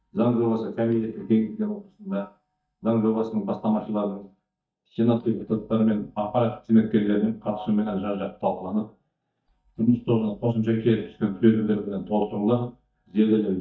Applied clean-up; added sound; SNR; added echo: neural mask model DeepFilterNet 3.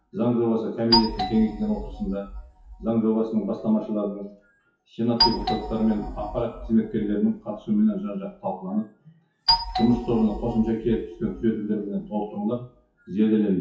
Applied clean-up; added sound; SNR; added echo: classical method WPE with log-MMSE.